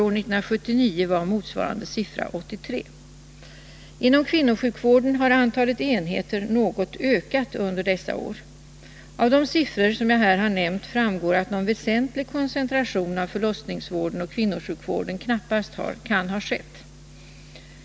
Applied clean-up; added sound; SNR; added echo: none; none; none; none.